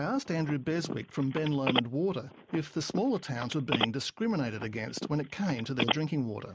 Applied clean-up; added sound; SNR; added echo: neural mask model Resemble Enhance denoiser.